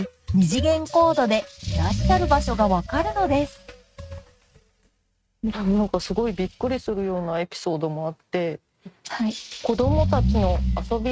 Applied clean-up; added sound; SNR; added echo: neural mask model RNNoise.